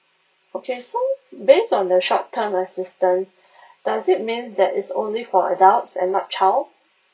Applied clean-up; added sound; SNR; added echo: none; none; none; reverberation time 0.2 s.